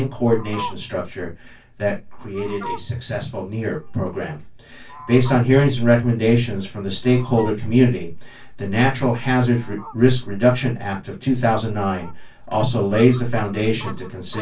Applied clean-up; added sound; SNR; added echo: none; Fowl; 20 dB; reverberation time 0.1 s.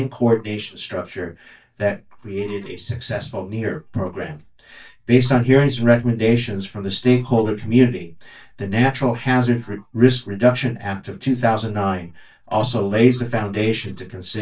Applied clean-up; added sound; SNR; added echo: neural mask model DeepFilterNet 3.